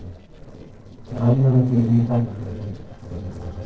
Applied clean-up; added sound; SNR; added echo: neural separator model SepFormer DNS4.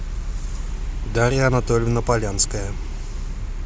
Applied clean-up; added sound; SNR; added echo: none; none; none; none.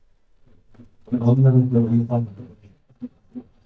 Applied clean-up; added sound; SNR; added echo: neural mask model DeepFilterNet 3.